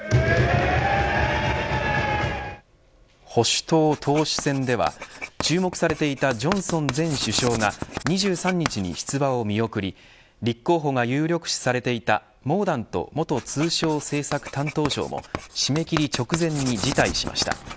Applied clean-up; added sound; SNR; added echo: none; Writing; 12 dB; none.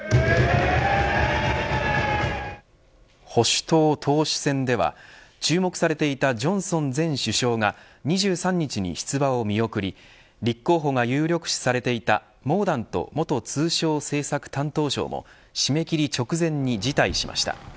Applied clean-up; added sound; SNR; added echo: none; none; none; none.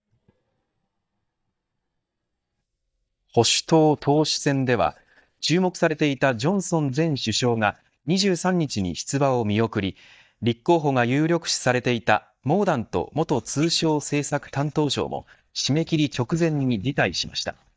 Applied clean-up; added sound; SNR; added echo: neural mask model DeepFilterNet 3.